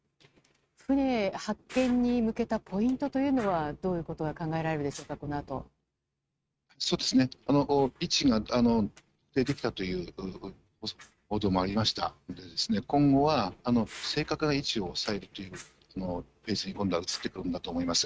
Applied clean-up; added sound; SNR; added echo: neural mask model RNNoise.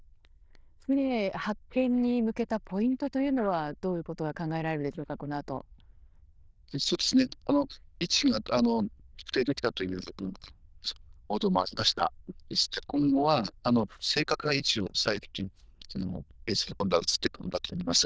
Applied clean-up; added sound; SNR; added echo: neural diffusion model UNIVERSE++.